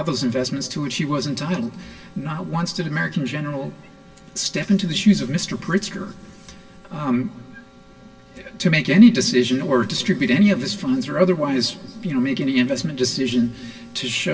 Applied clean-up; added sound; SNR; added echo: none; none; none; reverberation time 2.7 s.